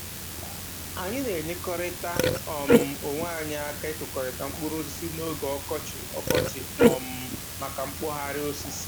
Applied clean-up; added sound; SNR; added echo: none; Burping, eructation; -4 dB; none.